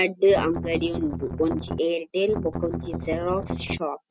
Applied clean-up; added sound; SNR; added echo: none; Strum; 6 dB; none.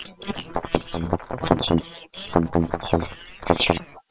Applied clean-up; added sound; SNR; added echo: neural separator model SepFormer WHAM!.